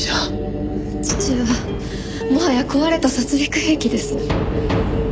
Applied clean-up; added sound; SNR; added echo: none; Plucked string instrument; 14 dB; none.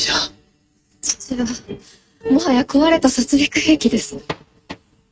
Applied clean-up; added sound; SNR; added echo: neural mask model RNNoise.